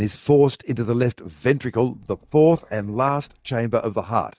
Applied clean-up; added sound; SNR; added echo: neural mask model DeepFilterNet 3.